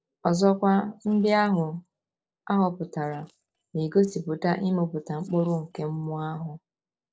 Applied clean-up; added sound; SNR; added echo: neural separator model SepFormer DNS4.